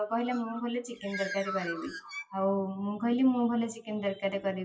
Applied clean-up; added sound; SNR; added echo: classical method WPE with log-MMSE.